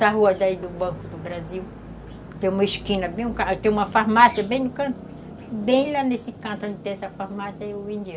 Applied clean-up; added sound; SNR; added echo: none; none; none; none.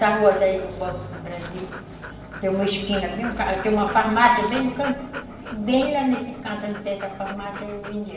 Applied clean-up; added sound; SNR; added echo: none; Dog; 15 dB; reverberation time 1.0 s.